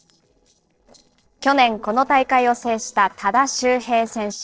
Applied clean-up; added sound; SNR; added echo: neural separator model SepFormer DNS4.